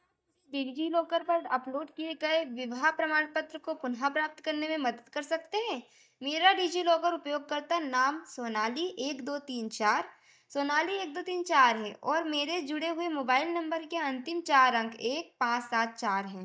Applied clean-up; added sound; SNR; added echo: neural mask model DeepFilterNet 3.